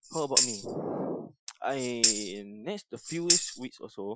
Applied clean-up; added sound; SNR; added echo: classical method Wiener filter.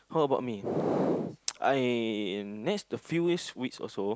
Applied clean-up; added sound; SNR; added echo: none; none; none; none.